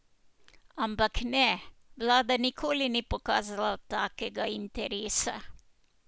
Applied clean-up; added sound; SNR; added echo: none; none; none; none.